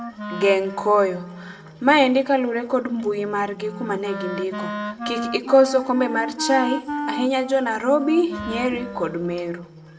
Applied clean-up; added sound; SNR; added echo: none; Wind instrument, woodwind instrument; 10 dB; reverberation time 0.5 s.